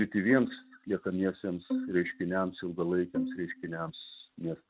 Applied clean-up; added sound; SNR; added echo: neural mask model RNNoise.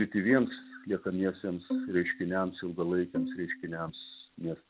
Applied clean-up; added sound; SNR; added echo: none; Bowed string instrument; 7 dB; none.